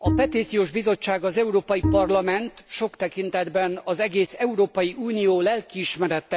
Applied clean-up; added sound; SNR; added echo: none; Bowed string instrument; 4 dB; none.